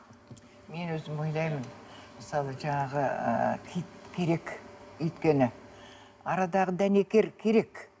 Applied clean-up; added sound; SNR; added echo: none; none; none; none.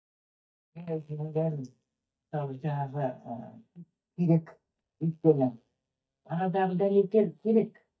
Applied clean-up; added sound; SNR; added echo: neural mask model DeepFilterNet 3.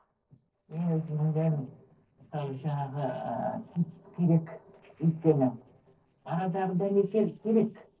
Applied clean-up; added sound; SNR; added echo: neural separator model SepFormer DNS4.